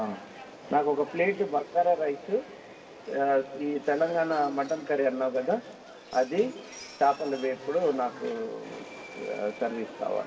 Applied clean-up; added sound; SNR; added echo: none; Subway, metro, underground; 17 dB; reverberation time 1.6 s.